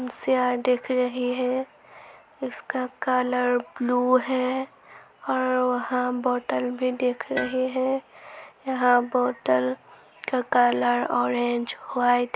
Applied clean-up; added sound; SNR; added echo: none; Tools; 18 dB; none.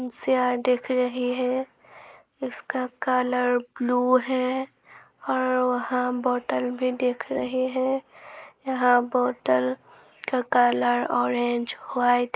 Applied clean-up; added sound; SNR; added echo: neural mask model Resemble Enhance denoiser.